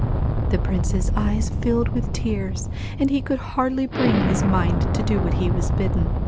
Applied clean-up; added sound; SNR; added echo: none; Explosion; -3 dB; none.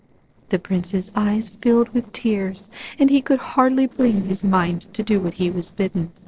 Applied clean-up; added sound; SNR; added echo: neural separator model SepFormer DNS4.